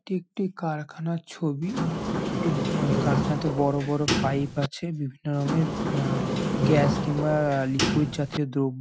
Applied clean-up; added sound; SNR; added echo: none; Sliding door; 0 dB; none.